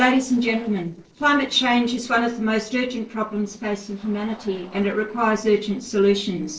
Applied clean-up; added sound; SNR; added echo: neural separator model SepFormer DNS4.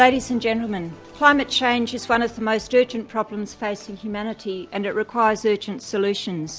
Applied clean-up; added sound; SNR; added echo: none; none; none; none.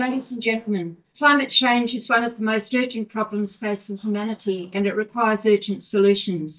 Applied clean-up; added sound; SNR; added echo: neural mask model DeepFilterNet 3.